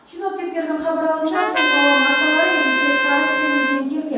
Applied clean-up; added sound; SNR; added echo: none; Trumpet; -2 dB; reverberation time 1.2 s.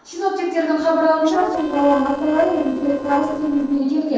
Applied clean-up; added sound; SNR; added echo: neural separator model SepFormer DNS4.